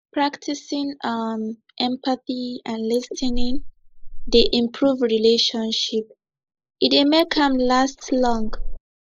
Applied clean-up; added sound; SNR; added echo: neural mask model Resemble Enhance denoiser.